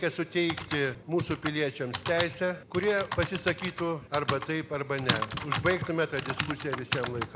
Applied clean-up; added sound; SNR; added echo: none; Typing; 4 dB; none.